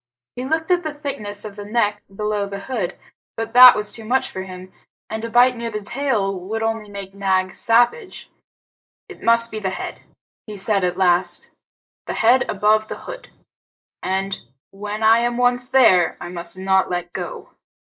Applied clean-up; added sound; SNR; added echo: neural mask model Resemble Enhance denoiser.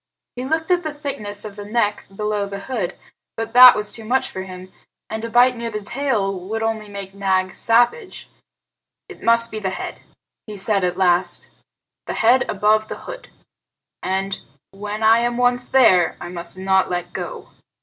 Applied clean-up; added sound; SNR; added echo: none; none; none; none.